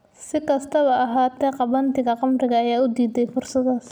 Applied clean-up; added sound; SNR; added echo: none; none; none; none.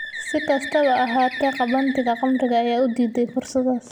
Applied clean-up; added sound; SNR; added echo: none; Bird; 12 dB; none.